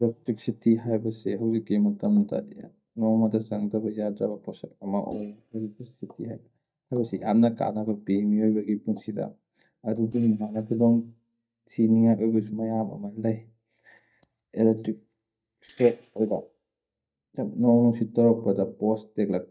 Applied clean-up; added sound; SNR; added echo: neural mask model DeepFilterNet 3.